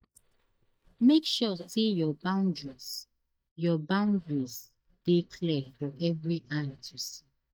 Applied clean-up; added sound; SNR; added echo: neural mask model DeepFilterNet 3.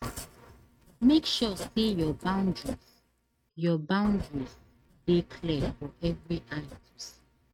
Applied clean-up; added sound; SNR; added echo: neural mask model RNNoise.